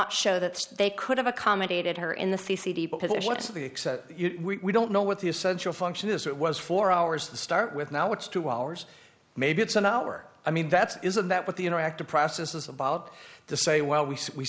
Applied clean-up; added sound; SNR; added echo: none; none; none; none.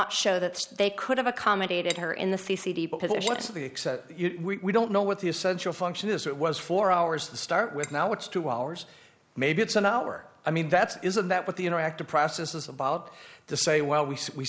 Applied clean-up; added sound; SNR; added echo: neural mask model Resemble Enhance denoiser.